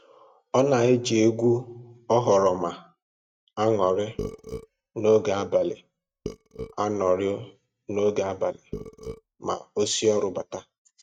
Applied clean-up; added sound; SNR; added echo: neural mask model RNNoise.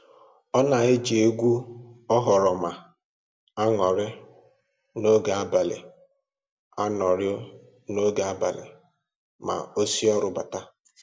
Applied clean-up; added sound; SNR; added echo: none; none; none; none.